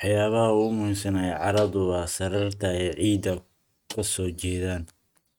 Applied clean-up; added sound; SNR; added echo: neural mask model RNNoise.